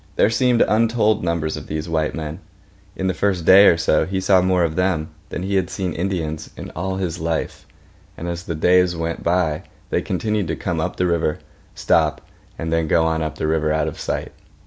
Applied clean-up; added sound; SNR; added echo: none; none; none; none.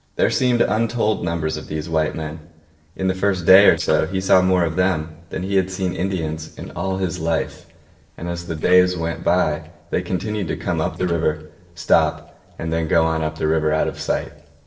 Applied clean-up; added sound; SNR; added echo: neural separator model SepFormer DNS4.